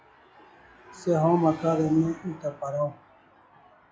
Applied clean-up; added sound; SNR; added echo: classical method log-MMSE.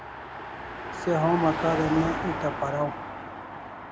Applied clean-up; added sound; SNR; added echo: none; Car passing by; 5 dB; none.